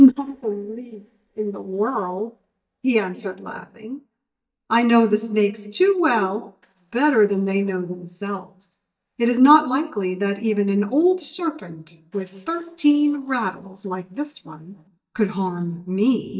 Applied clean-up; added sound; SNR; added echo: neural mask model DeepFilterNet 3.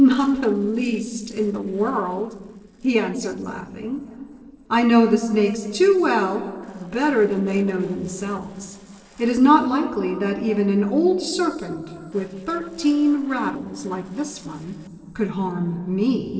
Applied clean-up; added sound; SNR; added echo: neural separator model SepFormer DNS4.